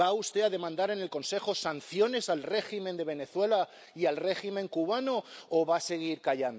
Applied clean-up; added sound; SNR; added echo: none; none; none; none.